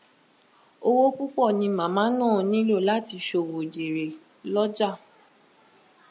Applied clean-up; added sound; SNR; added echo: none; none; none; none.